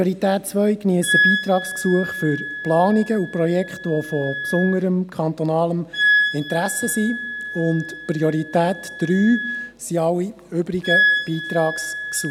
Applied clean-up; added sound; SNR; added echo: none; Wind instrument, woodwind instrument; 4 dB; none.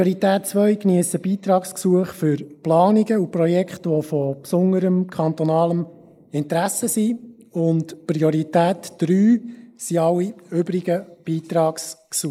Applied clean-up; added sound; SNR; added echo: neural mask model Resemble Enhance denoiser.